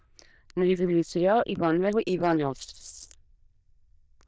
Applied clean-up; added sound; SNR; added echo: neural diffusion model UNIVERSE++.